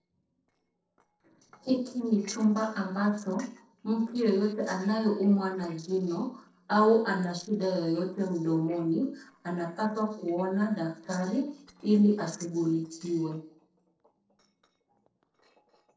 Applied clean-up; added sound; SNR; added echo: neural separator model SepFormer DNS4.